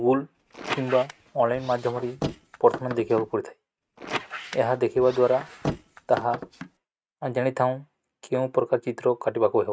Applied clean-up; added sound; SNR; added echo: neural mask model RNNoise.